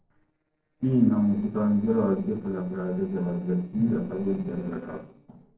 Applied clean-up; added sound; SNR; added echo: neural separator model SepFormer DNS4.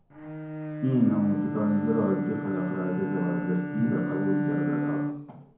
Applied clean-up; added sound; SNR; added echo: none; Bowed string instrument; 3 dB; reverberation time 0.9 s.